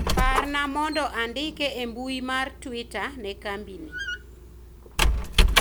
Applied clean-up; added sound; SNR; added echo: none; Squeak; -3 dB; none.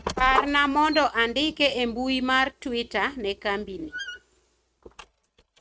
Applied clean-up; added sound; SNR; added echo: neural mask model RNNoise.